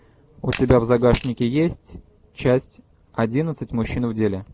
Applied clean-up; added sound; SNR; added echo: none; Camera; 9 dB; none.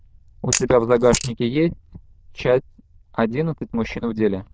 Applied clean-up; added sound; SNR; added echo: neural diffusion model UNIVERSE++.